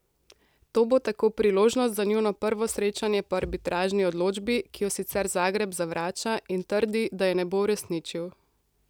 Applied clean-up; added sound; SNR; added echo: none; none; none; none.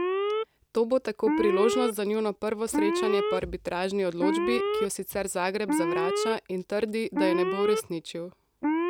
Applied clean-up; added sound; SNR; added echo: none; Alarm; 0 dB; none.